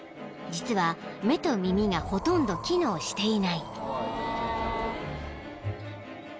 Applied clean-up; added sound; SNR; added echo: none; Wind; 10 dB; none.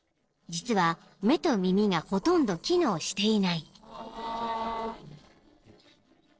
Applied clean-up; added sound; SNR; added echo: neural separator model SepFormer DNS4.